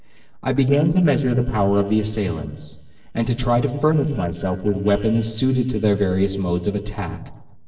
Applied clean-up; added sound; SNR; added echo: neural separator model SepFormer DNS4.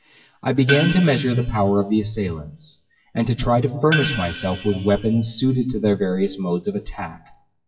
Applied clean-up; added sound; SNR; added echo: classical method WPE with log-MMSE.